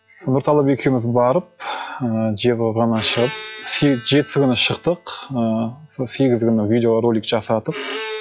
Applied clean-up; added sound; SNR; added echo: classical method log-MMSE.